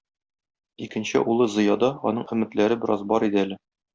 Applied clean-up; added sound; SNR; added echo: none; none; none; none.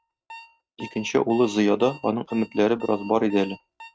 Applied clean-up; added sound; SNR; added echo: neural mask model RNNoise.